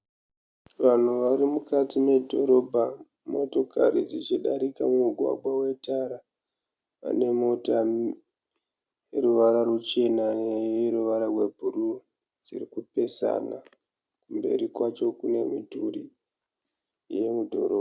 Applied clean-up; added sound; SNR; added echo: none; none; none; none.